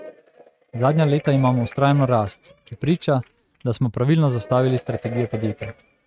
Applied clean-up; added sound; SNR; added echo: neural mask model RNNoise.